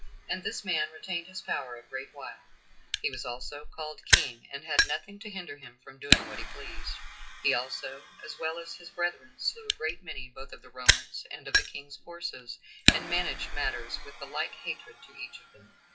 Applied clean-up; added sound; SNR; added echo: classical method WPE with log-MMSE.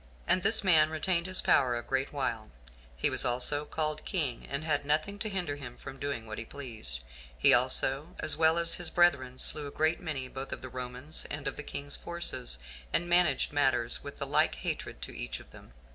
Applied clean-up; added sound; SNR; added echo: none; none; none; none.